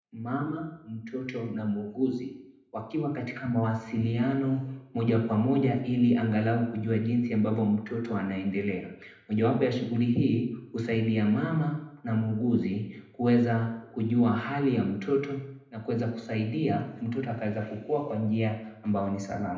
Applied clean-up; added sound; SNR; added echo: none; none; none; reverberation time 0.7 s.